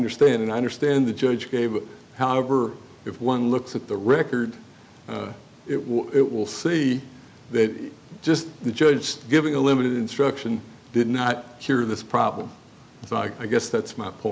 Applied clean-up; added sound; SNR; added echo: none; none; none; none.